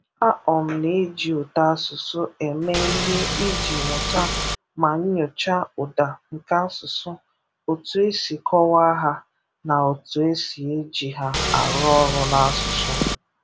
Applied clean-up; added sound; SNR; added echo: none; Engine / Car; 1 dB; none.